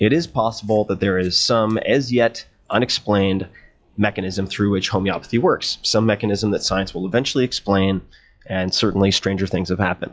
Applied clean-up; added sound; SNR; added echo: classical method log-MMSE.